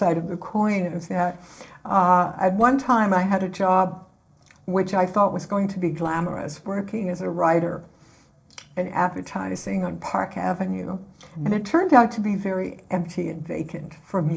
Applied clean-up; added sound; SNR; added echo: neural separator model SepFormer DNS4.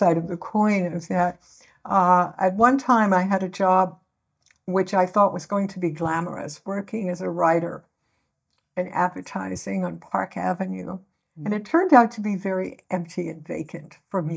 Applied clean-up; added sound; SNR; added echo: neural mask model DeepFilterNet 3.